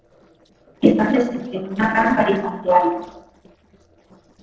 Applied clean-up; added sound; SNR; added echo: neural separator model SepFormer DNS4.